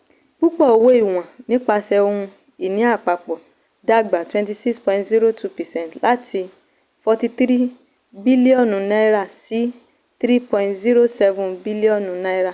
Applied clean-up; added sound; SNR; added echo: none; none; none; none.